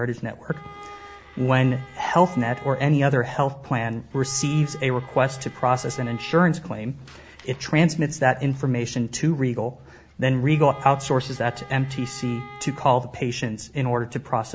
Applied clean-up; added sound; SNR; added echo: none; Bowed string instrument; 20 dB; none.